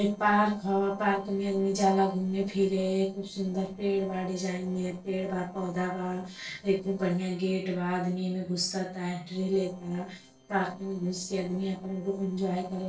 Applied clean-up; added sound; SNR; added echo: neural separator model SepFormer DNS4.